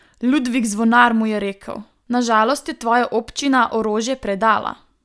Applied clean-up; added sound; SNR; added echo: none; none; none; none.